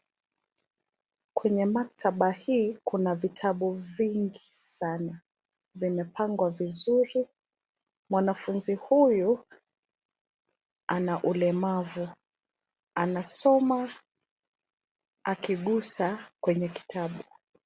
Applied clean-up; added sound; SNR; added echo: none; none; none; none.